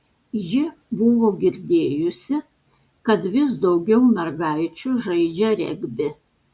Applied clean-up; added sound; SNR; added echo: none; none; none; none.